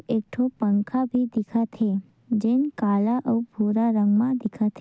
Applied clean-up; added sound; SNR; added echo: none; none; none; none.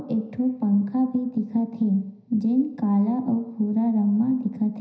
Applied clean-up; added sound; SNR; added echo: none; none; none; reverberation time 0.9 s.